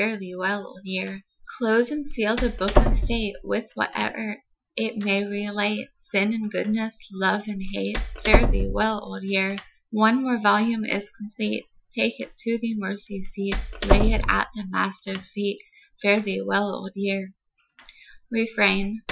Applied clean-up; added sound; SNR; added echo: classical method Wiener filter.